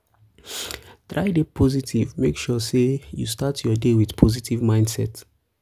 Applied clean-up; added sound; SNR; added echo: none; none; none; none.